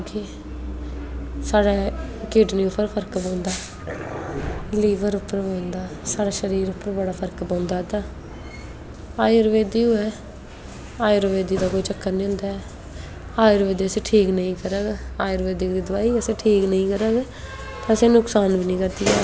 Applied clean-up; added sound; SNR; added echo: none; Dog; 11 dB; none.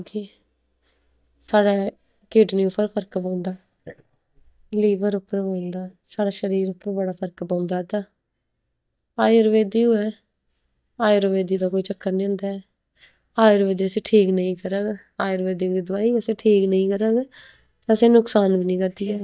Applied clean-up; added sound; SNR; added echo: neural mask model DeepFilterNet 3.